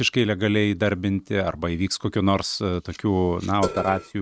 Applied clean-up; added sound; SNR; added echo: neural mask model RNNoise.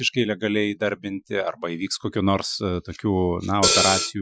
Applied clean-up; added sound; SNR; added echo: classical method Wiener filter.